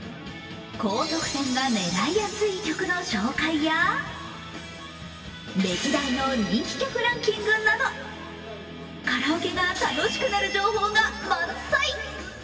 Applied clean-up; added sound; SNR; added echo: none; none; none; reverberation time 1.9 s.